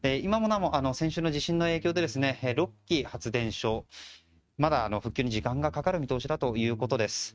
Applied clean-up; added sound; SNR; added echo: neural mask model RNNoise.